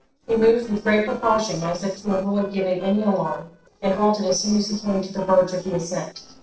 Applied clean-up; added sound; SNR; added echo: neural separator model SepFormer DNS4.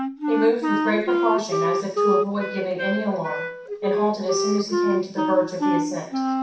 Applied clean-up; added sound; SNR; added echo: none; Wind instrument, woodwind instrument; -2 dB; reverberation time 0.6 s.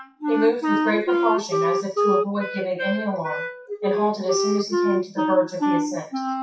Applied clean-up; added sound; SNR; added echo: classical method WPE with log-MMSE.